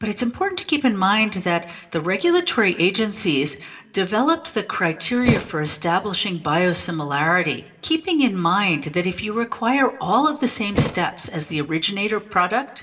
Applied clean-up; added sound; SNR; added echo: none; Thump, thud; 7 dB; reverberation time 0.8 s.